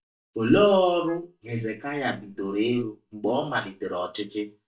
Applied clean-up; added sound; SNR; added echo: neural mask model DeepFilterNet 3.